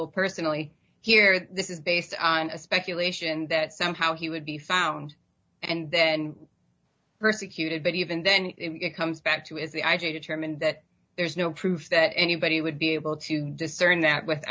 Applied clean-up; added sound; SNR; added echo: none; none; none; none.